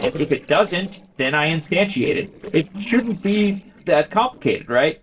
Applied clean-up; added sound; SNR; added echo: neural separator model SepFormer DNS4.